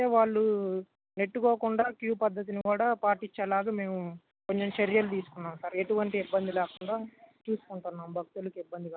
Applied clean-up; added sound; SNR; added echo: none; none; none; none.